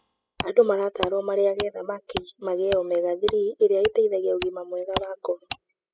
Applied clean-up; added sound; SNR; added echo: classical method spectral subtraction.